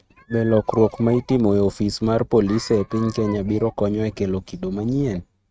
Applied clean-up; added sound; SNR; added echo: neural mask model RNNoise.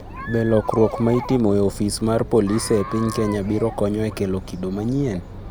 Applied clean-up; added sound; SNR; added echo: none; Chatter; 12 dB; none.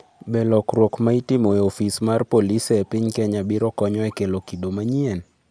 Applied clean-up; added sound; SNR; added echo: none; none; none; none.